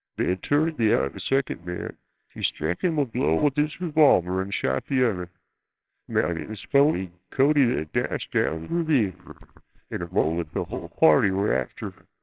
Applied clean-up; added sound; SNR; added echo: neural separator model SepFormer WHAMR!.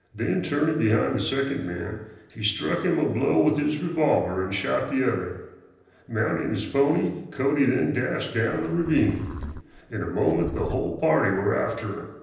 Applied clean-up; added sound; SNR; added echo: neural separator model SepFormer DNS4.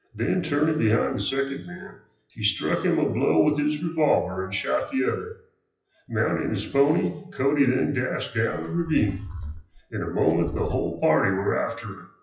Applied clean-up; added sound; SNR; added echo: classical method WPE with log-MMSE.